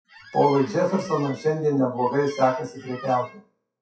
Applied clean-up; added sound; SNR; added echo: classical method WPE with log-MMSE.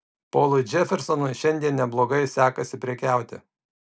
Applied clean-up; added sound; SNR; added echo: none; none; none; none.